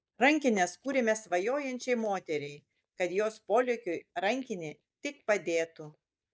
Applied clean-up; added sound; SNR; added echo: neural mask model DeepFilterNet 3.